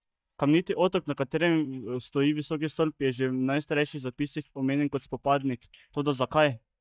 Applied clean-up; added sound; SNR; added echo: neural mask model DeepFilterNet 3.